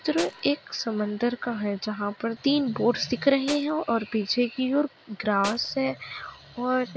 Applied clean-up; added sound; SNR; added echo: none; Tools; 10 dB; none.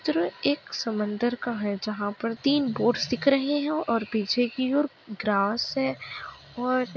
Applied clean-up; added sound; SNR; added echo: none; none; none; none.